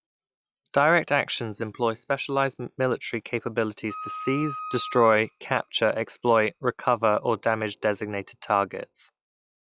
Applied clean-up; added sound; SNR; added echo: classical method log-MMSE.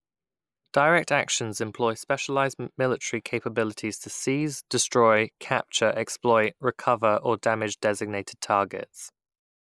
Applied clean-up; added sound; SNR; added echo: neural mask model Resemble Enhance denoiser.